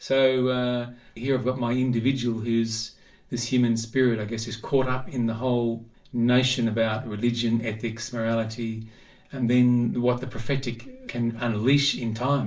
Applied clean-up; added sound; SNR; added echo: none; none; none; reverberation time 0.3 s.